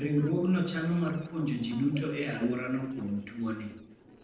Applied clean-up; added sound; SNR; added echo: neural separator model SepFormer DNS4.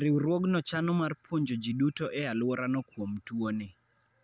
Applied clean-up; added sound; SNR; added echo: none; none; none; none.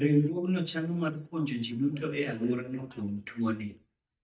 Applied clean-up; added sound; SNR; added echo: neural mask model DeepFilterNet 3.